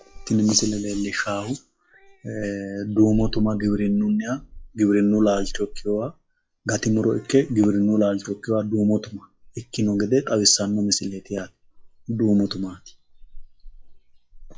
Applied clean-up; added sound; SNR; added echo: classical method log-MMSE.